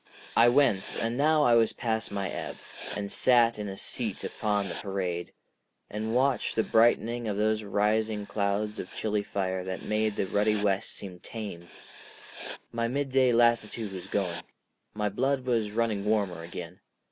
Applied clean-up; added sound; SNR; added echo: none; Writing; 18 dB; none.